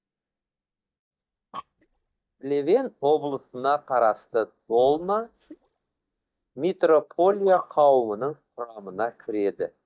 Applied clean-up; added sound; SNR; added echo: neural mask model DeepFilterNet 3.